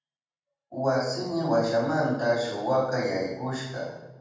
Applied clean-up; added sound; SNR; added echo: none; none; none; reverberation time 1.2 s.